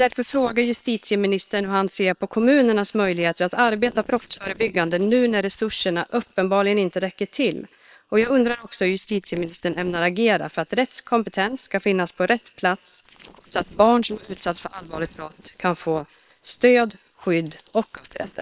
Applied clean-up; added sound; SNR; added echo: neural separator model SepFormer WHAM!.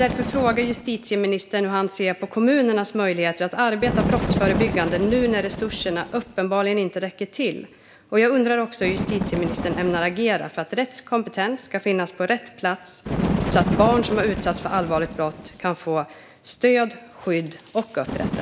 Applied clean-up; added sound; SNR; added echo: none; Bird; 7 dB; none.